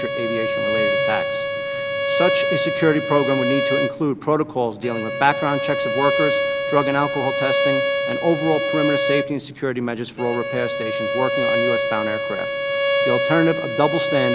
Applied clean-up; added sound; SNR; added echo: none; Bowed string instrument; -1 dB; none.